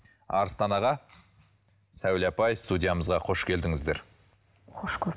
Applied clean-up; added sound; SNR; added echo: none; none; none; none.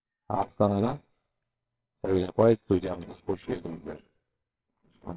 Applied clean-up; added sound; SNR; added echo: neural separator model SepFormer WHAMR!.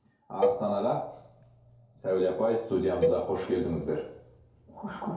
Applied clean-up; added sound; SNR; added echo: none; Cowbell; 3 dB; reverberation time 2.4 s.